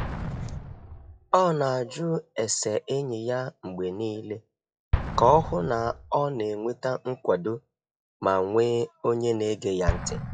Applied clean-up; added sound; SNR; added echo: classical method log-MMSE.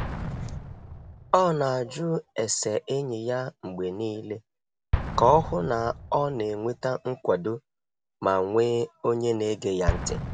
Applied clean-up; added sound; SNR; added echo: none; Explosion; 9 dB; none.